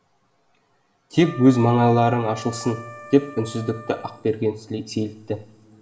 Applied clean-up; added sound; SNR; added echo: none; Wind instrument, woodwind instrument; 16 dB; reverberation time 3.0 s.